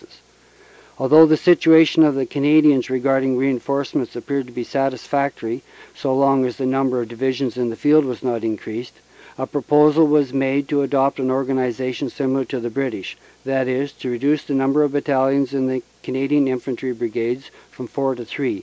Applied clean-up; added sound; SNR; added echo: none; none; none; none.